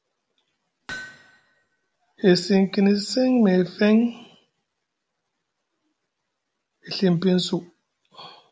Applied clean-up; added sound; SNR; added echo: none; Hammer; 18 dB; none.